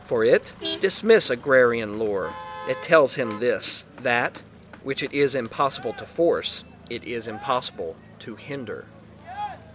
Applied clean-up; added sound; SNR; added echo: none; Motor vehicle (road); 16 dB; none.